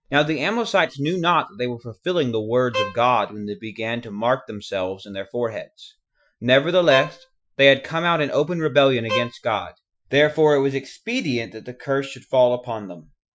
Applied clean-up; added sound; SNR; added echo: classical method Wiener filter.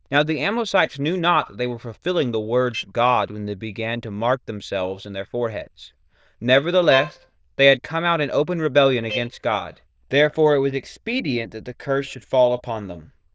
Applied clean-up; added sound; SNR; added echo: neural diffusion model UNIVERSE++.